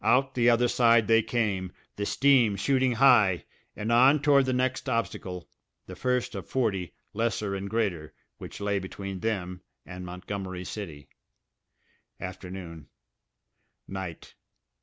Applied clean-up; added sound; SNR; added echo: none; none; none; none.